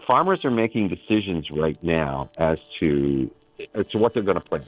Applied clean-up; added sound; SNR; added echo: neural separator model SepFormer DNS4.